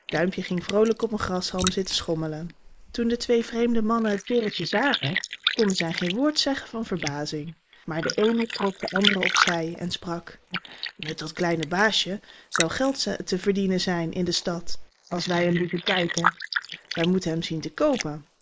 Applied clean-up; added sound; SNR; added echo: neural mask model Resemble Enhance denoiser.